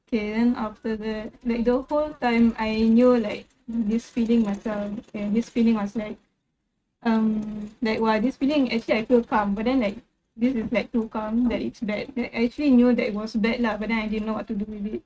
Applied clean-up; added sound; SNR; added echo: neural mask model RNNoise.